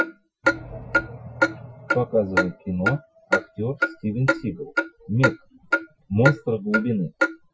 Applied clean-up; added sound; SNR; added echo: classical method Wiener filter.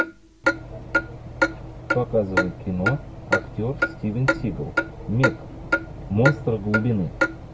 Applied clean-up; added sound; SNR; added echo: none; Clock; 1 dB; none.